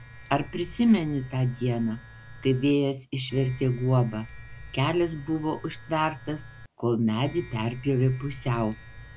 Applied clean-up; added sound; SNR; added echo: none; Domestic sounds, home sounds; 17 dB; none.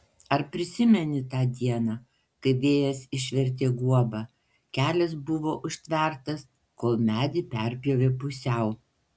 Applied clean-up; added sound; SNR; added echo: none; none; none; none.